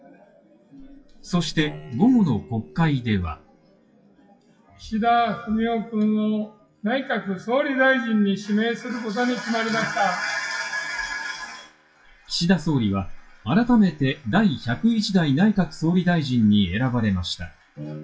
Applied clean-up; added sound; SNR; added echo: classical method WPE with log-MMSE.